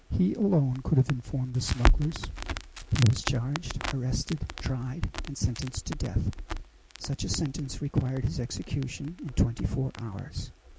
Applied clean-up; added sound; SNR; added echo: none; Crackle; 5 dB; none.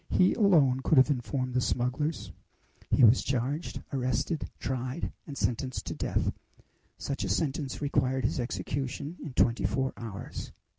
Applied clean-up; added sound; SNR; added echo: none; none; none; none.